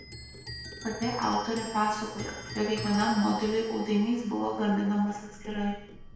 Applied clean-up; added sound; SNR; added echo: none; Clock; 13 dB; reverberation time 0.7 s.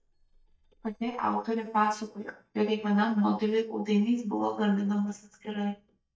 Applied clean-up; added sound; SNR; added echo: neural mask model DeepFilterNet 3.